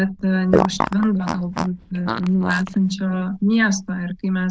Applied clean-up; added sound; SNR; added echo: neural diffusion model UNIVERSE++.